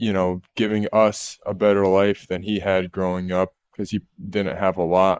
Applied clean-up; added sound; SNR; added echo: neural mask model Resemble Enhance denoiser.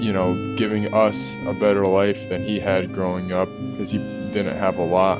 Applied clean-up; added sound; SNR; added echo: none; Bowed string instrument; 15 dB; none.